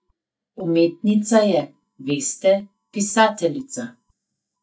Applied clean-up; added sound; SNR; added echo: neural mask model DeepFilterNet 3.